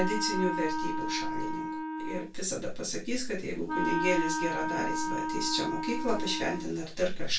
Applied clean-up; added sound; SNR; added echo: none; Wind instrument, woodwind instrument; 3 dB; reverberation time 0.2 s.